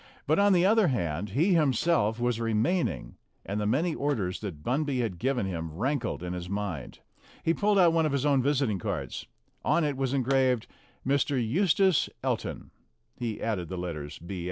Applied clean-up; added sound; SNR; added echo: neural separator model SepFormer DNS4.